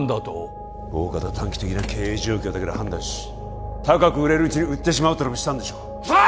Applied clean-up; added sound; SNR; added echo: none; none; none; none.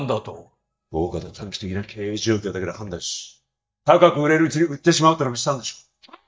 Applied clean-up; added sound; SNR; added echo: neural mask model DeepFilterNet 3.